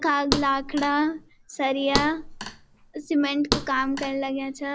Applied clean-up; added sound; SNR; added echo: none; Thump, thud; 7 dB; none.